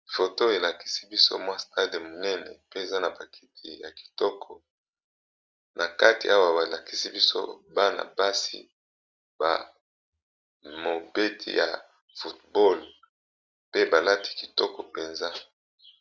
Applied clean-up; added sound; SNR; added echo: none; none; none; none.